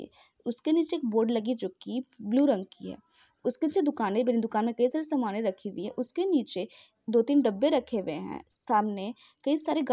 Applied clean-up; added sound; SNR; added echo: none; none; none; none.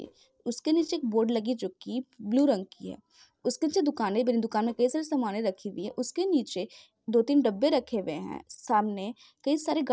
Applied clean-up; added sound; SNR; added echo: neural separator model SepFormer DNS4.